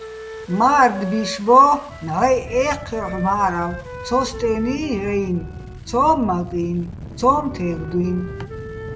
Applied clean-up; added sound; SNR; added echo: none; Engine starting + Wind instrument, woodwind instrument; 12 dB; none.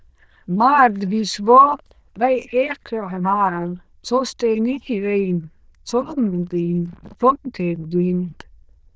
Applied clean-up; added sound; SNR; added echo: neural diffusion model UNIVERSE++.